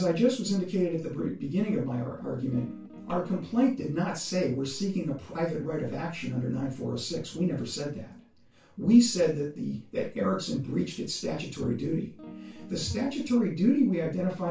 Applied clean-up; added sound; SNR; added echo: none; Guitar; 16 dB; reverberation time 0.2 s.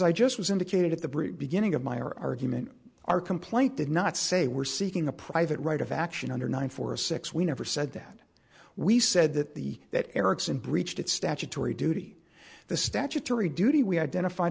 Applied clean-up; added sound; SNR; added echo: none; none; none; none.